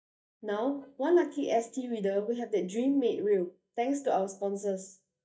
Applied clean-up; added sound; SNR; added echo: neural mask model DeepFilterNet 3.